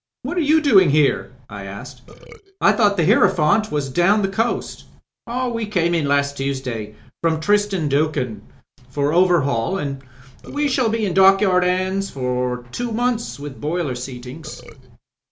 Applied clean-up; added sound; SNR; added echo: none; Burping, eructation; 19 dB; none.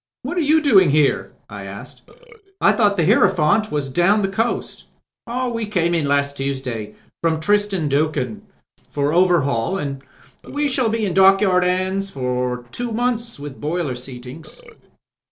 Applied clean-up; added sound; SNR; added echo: neural separator model SepFormer DNS4.